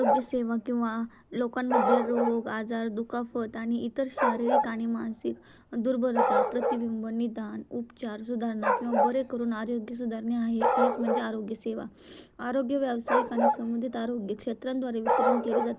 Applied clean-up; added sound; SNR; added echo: none; Bark; 0 dB; none.